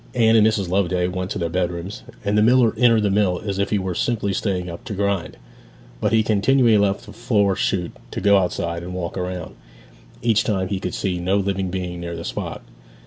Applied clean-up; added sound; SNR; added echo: none; none; none; none.